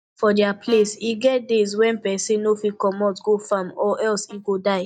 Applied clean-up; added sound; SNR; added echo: neural mask model DeepFilterNet 3.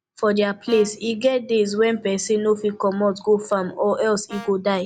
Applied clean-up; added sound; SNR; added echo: none; Brass instrument; 18 dB; none.